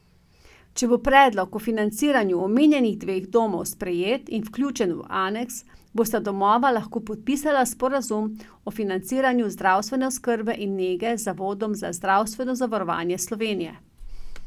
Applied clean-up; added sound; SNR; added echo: none; none; none; none.